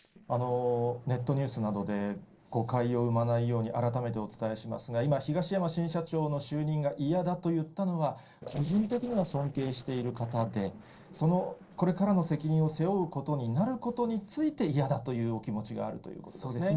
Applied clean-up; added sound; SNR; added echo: neural separator model SepFormer DNS4.